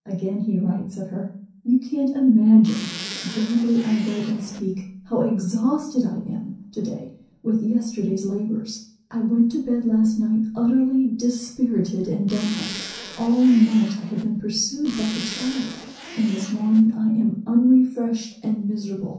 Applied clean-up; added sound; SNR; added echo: none; Zipper (clothing); 14 dB; reverberation time 0.6 s.